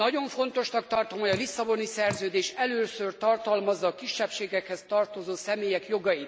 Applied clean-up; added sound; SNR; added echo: none; Drip; 13 dB; none.